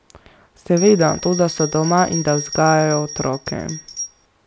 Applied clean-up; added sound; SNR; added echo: none; Bell; 11 dB; none.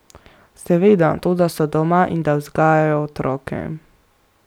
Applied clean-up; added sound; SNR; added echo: none; none; none; none.